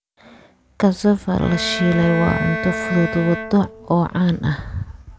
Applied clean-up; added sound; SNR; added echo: none; Bowed string instrument; 8 dB; none.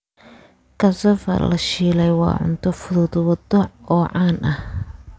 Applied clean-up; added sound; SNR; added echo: none; none; none; none.